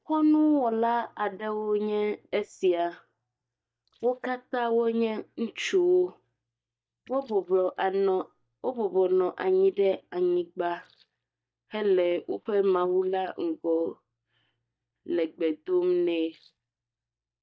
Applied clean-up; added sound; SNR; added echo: neural mask model DeepFilterNet 3.